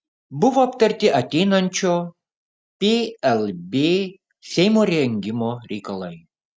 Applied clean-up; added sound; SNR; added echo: none; none; none; none.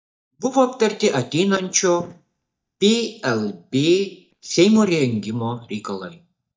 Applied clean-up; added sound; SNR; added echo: neural mask model DeepFilterNet 3.